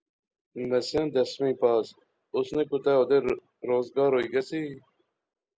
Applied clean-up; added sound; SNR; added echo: none; none; none; none.